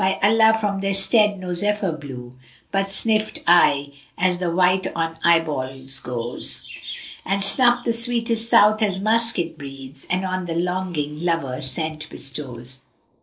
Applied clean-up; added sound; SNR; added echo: neural mask model Resemble Enhance denoiser.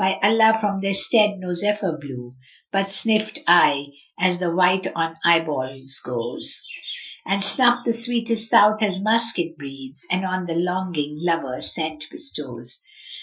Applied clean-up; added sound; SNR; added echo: classical method Wiener filter.